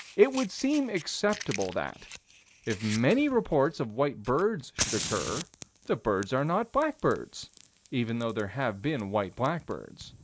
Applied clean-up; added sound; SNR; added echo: none; Fire; 13 dB; none.